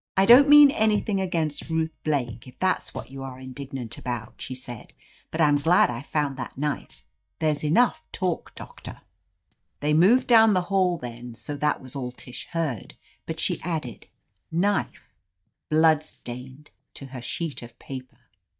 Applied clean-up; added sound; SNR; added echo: neural mask model DeepFilterNet 3.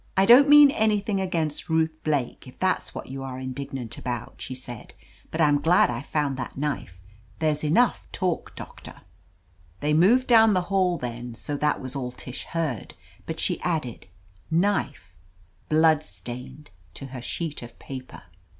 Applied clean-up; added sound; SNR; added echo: none; none; none; none.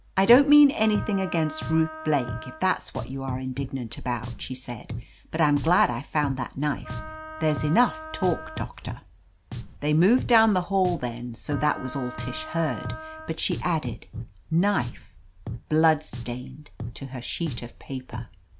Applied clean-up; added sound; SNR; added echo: none; Drum + Wind instrument, woodwind instrument; 11 dB; none.